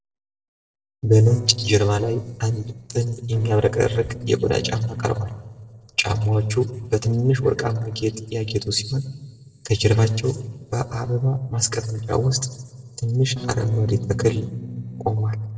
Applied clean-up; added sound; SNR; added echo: neural separator model SepFormer DNS4.